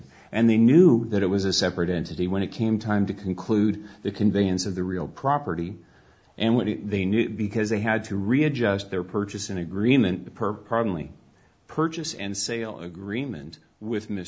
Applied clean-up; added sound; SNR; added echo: none; none; none; none.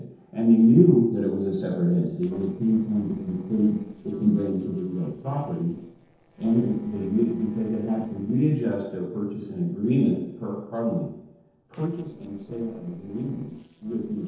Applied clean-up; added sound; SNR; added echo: neural separator model SepFormer DNS4.